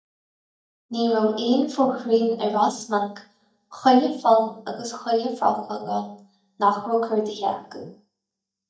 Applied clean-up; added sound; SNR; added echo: neural mask model DeepFilterNet 3.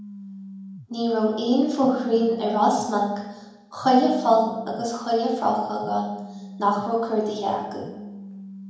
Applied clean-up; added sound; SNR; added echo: none; Telephone; 17 dB; reverberation time 0.9 s.